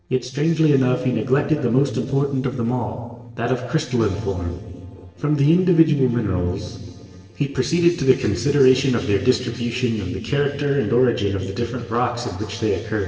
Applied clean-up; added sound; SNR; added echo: neural separator model SepFormer DNS4.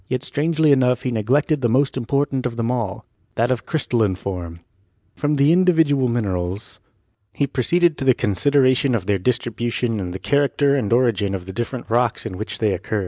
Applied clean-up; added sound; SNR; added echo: none; none; none; none.